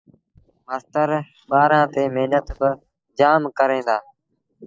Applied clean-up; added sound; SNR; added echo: neural mask model DeepFilterNet 3.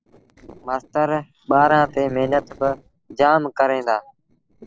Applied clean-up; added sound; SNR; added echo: neural separator model SepFormer DNS4.